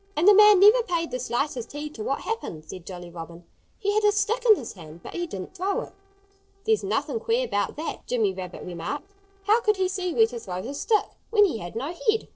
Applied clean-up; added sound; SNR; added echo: neural separator model SepFormer DNS4.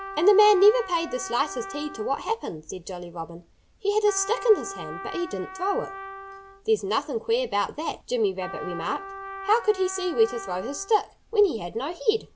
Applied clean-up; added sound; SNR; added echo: none; Trumpet; 14 dB; none.